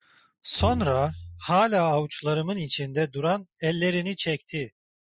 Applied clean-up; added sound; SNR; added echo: classical method Wiener filter.